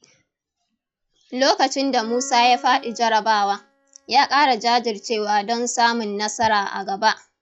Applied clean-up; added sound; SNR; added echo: classical method log-MMSE.